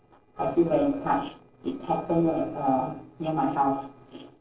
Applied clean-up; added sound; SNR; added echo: neural separator model SepFormer DNS4.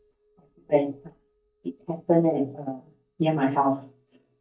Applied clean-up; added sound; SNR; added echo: neural mask model DeepFilterNet 3.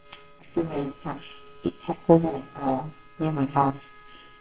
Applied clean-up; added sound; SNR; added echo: neural separator model SepFormer WHAMR!.